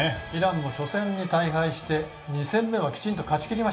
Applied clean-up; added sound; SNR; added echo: none; none; none; reverberation time 0.9 s.